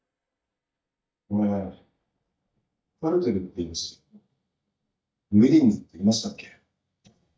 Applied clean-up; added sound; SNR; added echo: neural mask model DeepFilterNet 3.